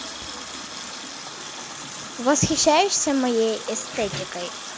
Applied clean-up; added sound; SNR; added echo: none; Water tap, faucet; 10 dB; none.